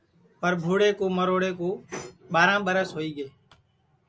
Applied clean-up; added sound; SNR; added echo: none; none; none; none.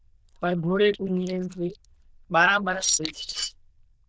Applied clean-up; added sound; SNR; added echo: neural diffusion model UNIVERSE++.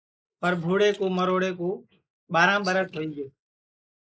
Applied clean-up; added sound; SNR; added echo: neural mask model Resemble Enhance denoiser.